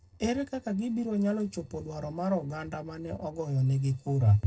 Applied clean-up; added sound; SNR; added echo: neural separator model SepFormer DNS4.